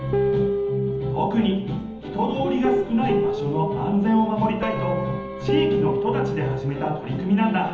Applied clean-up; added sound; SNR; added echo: none; Guitar; 3 dB; reverberation time 1.3 s.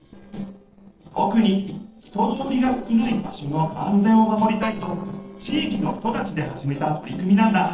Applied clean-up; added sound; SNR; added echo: neural separator model SepFormer DNS4.